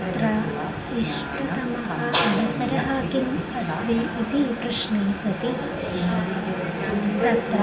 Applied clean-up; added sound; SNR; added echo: none; none; none; reverberation time 0.5 s.